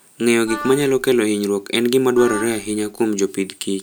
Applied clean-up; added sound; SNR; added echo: none; Wind instrument, woodwind instrument; 14 dB; none.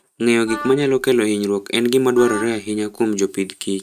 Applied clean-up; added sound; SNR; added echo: neural mask model RNNoise.